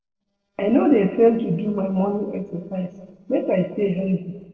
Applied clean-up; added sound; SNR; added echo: neural separator model SepFormer DNS4.